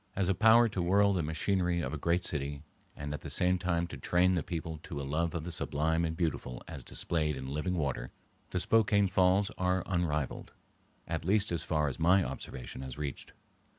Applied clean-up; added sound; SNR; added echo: none; none; none; none.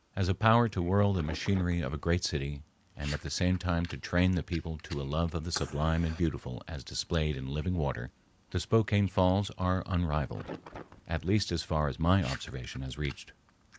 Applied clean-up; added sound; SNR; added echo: neural mask model Resemble Enhance denoiser.